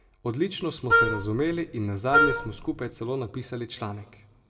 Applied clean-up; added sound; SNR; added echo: none; Wind instrument, woodwind instrument; -5 dB; reverberation time 0.9 s.